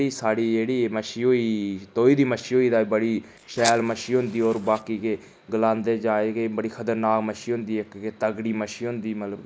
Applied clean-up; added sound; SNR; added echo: neural mask model Resemble Enhance denoiser.